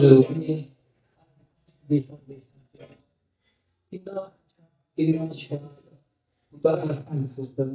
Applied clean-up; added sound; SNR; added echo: neural mask model DeepFilterNet 3.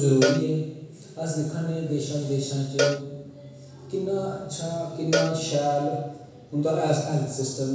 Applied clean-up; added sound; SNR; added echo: none; Cowbell; 6 dB; reverberation time 1.1 s.